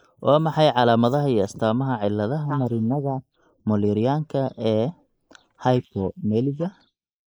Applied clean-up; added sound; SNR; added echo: neural mask model Resemble Enhance denoiser.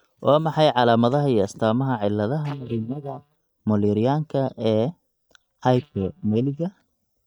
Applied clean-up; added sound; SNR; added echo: neural mask model DeepFilterNet 3.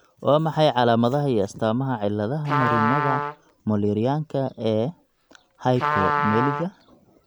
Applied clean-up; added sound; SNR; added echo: none; Trumpet; 4 dB; none.